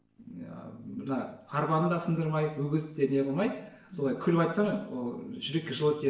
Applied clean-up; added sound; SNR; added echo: neural separator model SepFormer DNS4.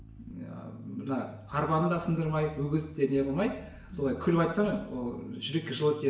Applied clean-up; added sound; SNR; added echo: none; Bass guitar; 18 dB; reverberation time 0.8 s.